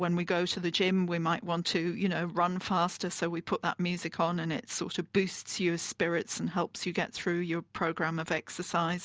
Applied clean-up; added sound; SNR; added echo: none; none; none; none.